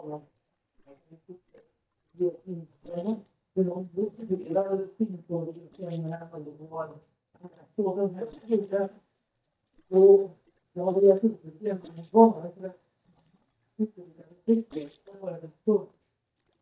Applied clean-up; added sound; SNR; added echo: neural mask model DeepFilterNet 3.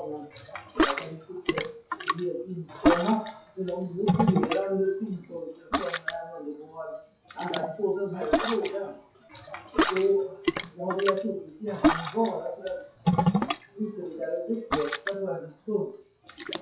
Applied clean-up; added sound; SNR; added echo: classical method WPE with log-MMSE.